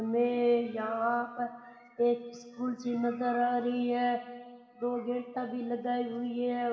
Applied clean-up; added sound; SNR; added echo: none; none; none; reverberation time 2.0 s.